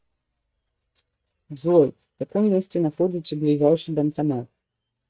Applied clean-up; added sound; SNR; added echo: neural mask model DeepFilterNet 3.